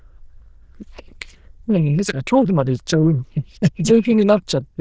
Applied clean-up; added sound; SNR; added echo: neural diffusion model UNIVERSE++.